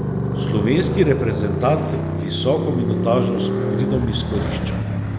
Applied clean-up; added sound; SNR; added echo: none; Motorcycle; -1 dB; none.